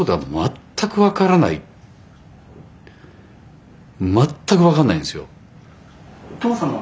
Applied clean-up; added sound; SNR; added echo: none; none; none; none.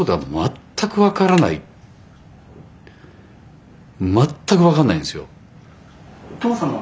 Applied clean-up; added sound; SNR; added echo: none; Telephone; 18 dB; none.